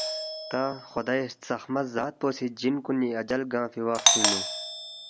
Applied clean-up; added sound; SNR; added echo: none; Doorbell; 1 dB; none.